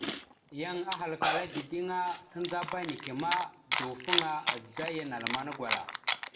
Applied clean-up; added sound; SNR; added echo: none; Chewing, mastication; -1 dB; reverberation time 0.9 s.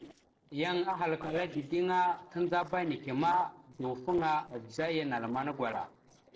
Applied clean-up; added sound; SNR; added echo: neural separator model SepFormer DNS4.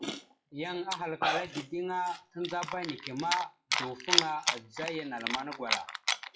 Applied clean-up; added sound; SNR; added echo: classical method WPE with log-MMSE.